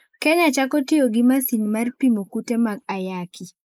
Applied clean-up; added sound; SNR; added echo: neural mask model Resemble Enhance denoiser.